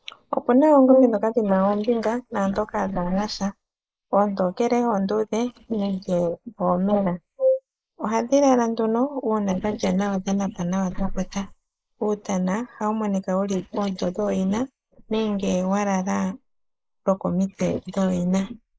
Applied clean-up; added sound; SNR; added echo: neural mask model Resemble Enhance denoiser.